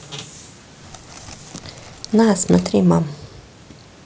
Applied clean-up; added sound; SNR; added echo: none; Crackle; 20 dB; none.